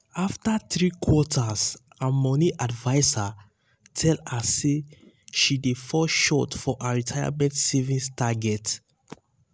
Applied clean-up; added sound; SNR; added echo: none; none; none; none.